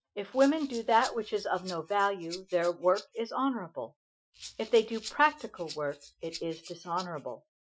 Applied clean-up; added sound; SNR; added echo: classical method Wiener filter.